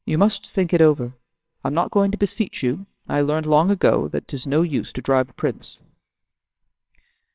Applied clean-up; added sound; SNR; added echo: neural separator model SepFormer WHAMR!.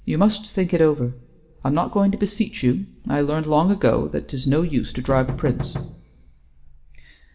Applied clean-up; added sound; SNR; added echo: none; Knock; 8 dB; reverberation time 0.8 s.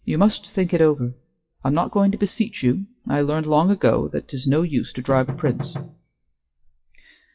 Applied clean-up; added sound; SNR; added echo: classical method WPE with log-MMSE.